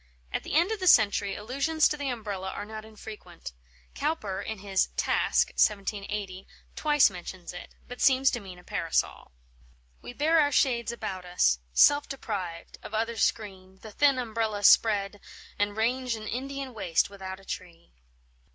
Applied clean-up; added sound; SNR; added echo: none; none; none; none.